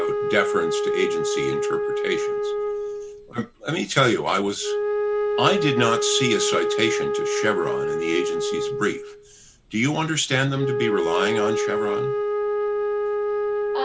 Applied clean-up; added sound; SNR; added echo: none; Wind instrument, woodwind instrument; -1 dB; none.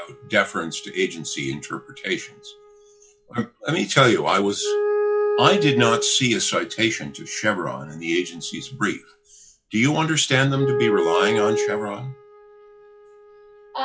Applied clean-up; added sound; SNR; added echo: classical method log-MMSE.